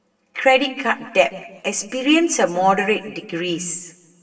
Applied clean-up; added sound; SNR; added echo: none; none; none; reverberation time 1.3 s.